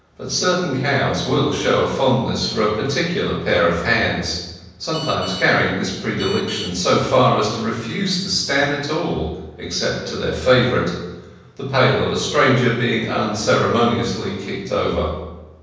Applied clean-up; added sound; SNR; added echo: none; Telephone; 15 dB; reverberation time 1.1 s.